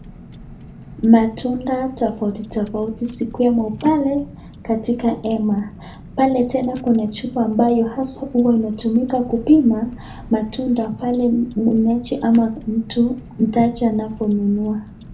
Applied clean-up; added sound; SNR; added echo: none; Car; 18 dB; reverberation time 0.3 s.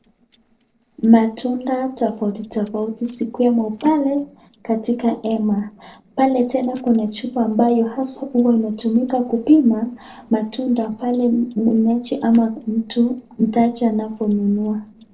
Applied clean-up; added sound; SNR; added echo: neural separator model SepFormer DNS4.